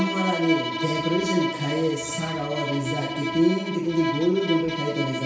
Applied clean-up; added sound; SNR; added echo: none; Bowed string instrument; 5 dB; reverberation time 0.6 s.